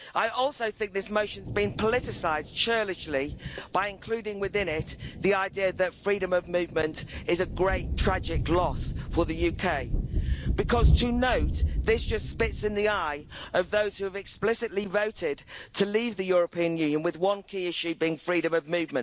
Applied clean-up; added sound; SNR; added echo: none; Thunder; 5 dB; none.